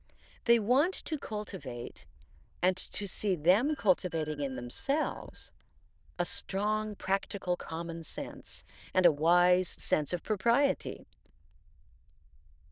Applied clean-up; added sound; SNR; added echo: neural diffusion model UNIVERSE++.